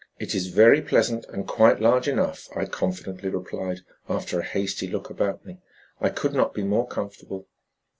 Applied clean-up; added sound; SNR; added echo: none; none; none; none.